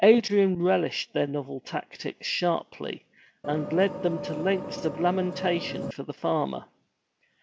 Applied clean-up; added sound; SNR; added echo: none; Vehicle; 8 dB; none.